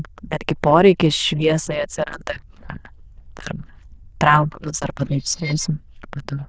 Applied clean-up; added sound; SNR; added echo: neural diffusion model UNIVERSE++.